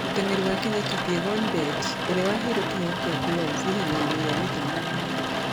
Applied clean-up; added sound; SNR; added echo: none; Rain; -1 dB; none.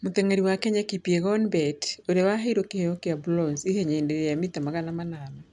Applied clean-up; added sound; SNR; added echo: none; none; none; none.